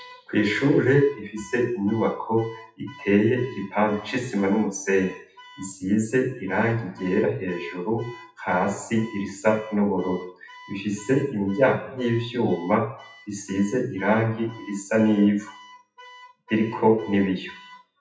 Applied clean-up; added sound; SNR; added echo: classical method WPE with log-MMSE.